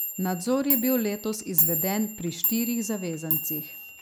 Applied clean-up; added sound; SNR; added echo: none; Clock; 1 dB; none.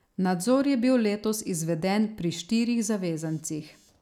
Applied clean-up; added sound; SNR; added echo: none; none; none; none.